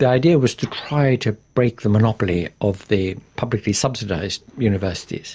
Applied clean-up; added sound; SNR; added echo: none; none; none; none.